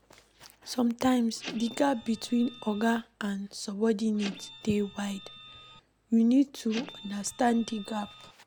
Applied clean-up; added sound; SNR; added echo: none; Printer; 16 dB; none.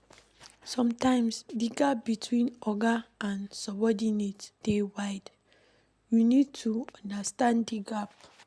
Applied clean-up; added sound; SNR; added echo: none; none; none; none.